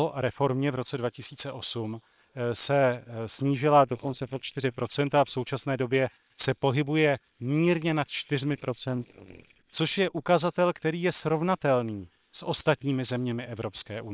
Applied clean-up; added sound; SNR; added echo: neural separator model SepFormer WHAM!.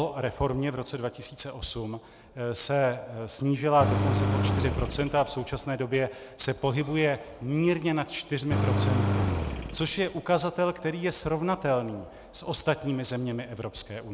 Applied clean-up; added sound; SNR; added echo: none; Engine; -1 dB; none.